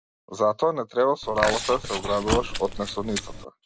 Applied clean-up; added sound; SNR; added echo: none; Chewing, mastication; 4 dB; none.